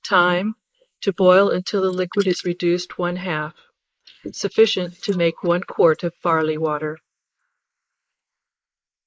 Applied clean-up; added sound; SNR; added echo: neural mask model Resemble Enhance denoiser.